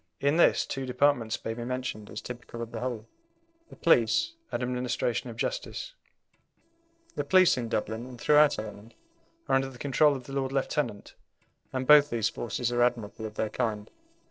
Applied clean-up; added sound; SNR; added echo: neural separator model SepFormer DNS4.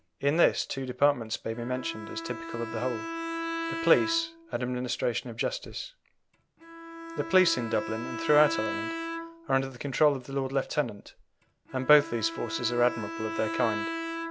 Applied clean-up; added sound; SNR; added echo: none; Bowed string instrument; 8 dB; none.